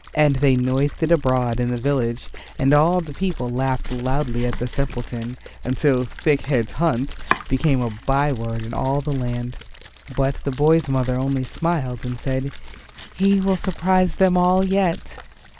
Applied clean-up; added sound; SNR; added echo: none; Domestic sounds, home sounds + Splash, splatter; 17 dB; none.